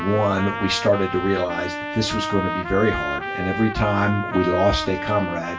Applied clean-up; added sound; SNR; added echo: none; Trumpet; 6 dB; reverberation time 0.2 s.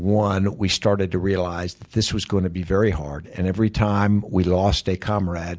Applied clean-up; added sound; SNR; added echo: none; none; none; none.